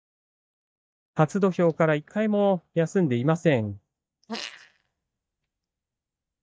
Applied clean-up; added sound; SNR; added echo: neural mask model DeepFilterNet 3.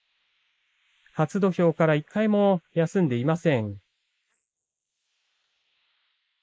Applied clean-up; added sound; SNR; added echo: neural mask model Resemble Enhance denoiser.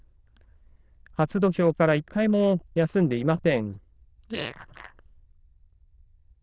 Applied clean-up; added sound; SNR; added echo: neural diffusion model UNIVERSE++.